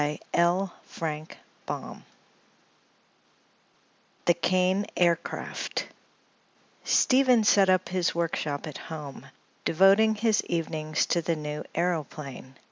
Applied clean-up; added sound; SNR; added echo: none; none; none; none.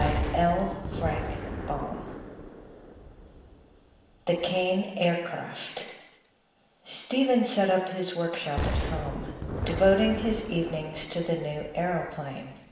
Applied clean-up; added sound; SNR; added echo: none; Explosion; 7 dB; reverberation time 1.0 s.